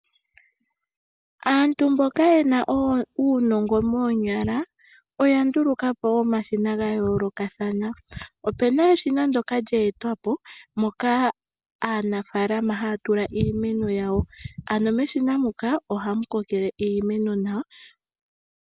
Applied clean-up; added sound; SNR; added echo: none; none; none; none.